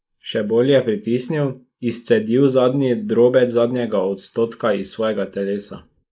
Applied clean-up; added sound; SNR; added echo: neural mask model Resemble Enhance denoiser.